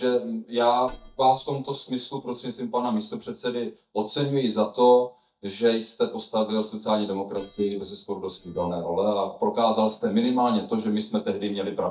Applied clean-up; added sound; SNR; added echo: neural mask model DeepFilterNet 3.